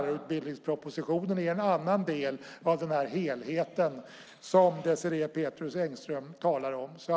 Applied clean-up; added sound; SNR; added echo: none; none; none; none.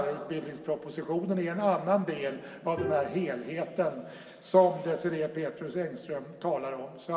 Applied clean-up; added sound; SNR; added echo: none; Bowed string instrument; 12 dB; reverberation time 2.2 s.